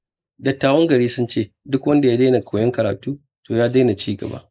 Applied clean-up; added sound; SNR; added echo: neural mask model Resemble Enhance denoiser.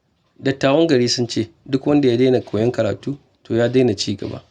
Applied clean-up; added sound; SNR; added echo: none; none; none; none.